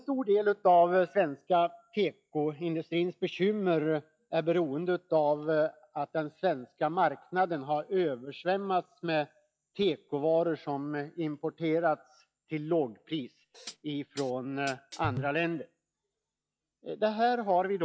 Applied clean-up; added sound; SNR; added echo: classical method log-MMSE.